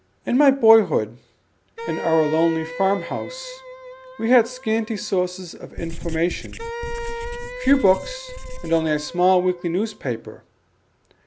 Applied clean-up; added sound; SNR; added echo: none; Wind instrument, woodwind instrument + Writing; 10 dB; none.